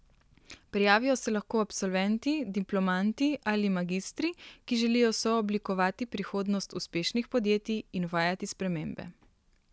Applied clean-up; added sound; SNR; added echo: none; none; none; none.